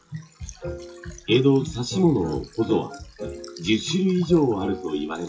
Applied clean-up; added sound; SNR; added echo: classical method WPE with log-MMSE.